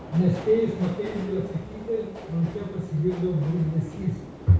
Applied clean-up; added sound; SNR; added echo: none; Subway, metro, underground; 14 dB; reverberation time 0.6 s.